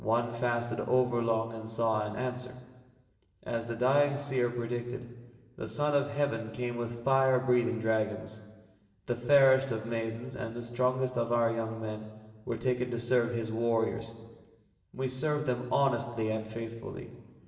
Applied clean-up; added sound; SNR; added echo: none; none; none; reverberation time 1.3 s.